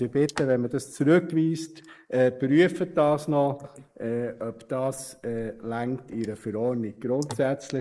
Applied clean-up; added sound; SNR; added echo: neural mask model Resemble Enhance denoiser.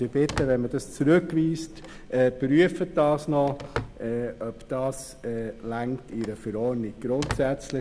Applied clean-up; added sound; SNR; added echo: none; Telephone; 14 dB; none.